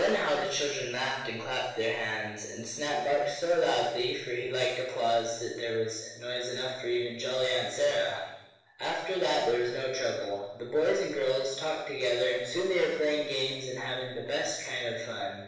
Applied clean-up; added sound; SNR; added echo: none; none; none; reverberation time 0.9 s.